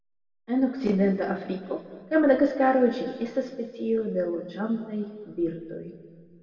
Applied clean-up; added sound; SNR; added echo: none; none; none; reverberation time 1.8 s.